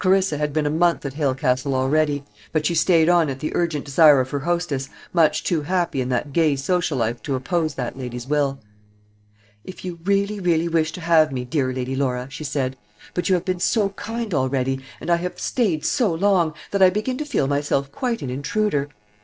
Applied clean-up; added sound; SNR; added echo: neural separator model SepFormer DNS4.